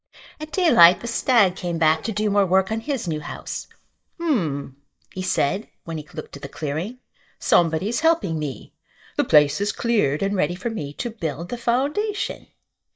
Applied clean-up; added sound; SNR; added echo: neural mask model DeepFilterNet 3.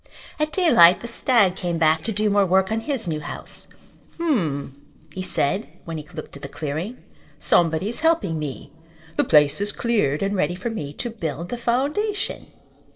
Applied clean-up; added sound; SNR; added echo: neural separator model SepFormer DNS4.